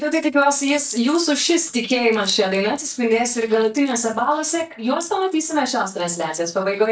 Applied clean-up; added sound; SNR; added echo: neural mask model DeepFilterNet 3.